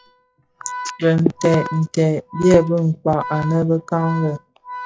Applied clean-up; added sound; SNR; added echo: classical method log-MMSE.